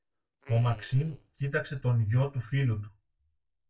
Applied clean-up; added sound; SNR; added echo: neural mask model DeepFilterNet 3.